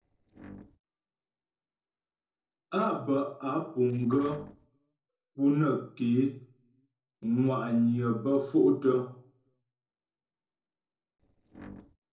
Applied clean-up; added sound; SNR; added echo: neural separator model SepFormer DNS4.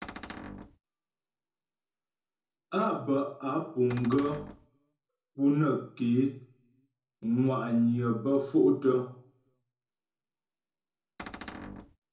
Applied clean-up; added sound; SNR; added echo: none; Cupboard open or close; 12 dB; reverberation time 0.6 s.